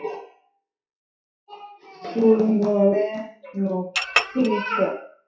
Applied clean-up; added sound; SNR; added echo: classical method WPE with log-MMSE.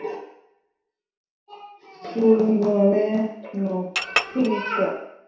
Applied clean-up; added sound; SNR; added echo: none; Chink, clink; 5 dB; reverberation time 0.7 s.